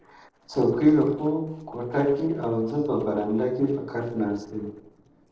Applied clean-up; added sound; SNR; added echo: neural separator model SepFormer DNS4.